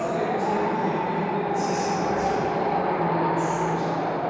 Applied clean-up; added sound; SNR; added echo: none; Wind; -3 dB; reverberation time 2.2 s.